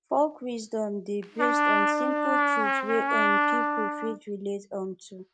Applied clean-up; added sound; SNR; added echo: neural mask model RNNoise.